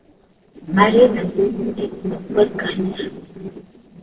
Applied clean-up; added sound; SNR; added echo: neural separator model SepFormer DNS4.